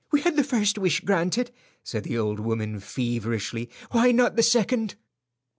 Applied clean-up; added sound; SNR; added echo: none; none; none; none.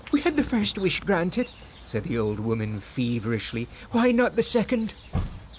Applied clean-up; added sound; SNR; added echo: none; Chirp, tweet; 13 dB; none.